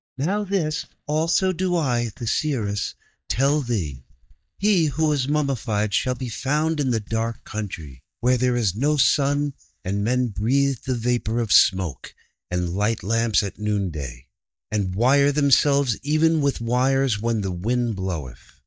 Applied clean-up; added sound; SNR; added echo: neural mask model DeepFilterNet 3.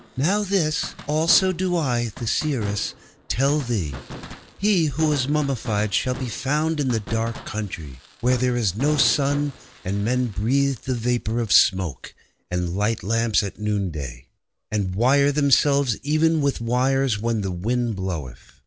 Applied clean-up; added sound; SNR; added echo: none; Fireworks; 19 dB; none.